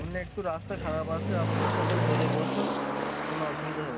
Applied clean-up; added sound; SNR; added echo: none; Motor vehicle (road); -5 dB; none.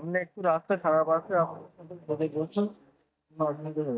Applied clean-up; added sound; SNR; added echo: neural mask model DeepFilterNet 3.